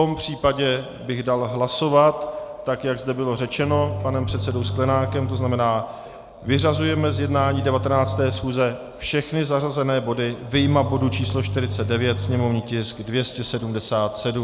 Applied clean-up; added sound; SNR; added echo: none; Bowed string instrument; 5 dB; none.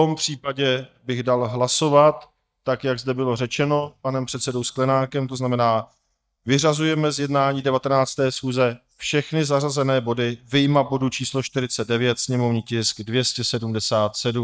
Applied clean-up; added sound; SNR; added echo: neural mask model DeepFilterNet 3.